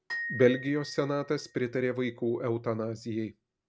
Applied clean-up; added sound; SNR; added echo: none; Glockenspiel; 13 dB; none.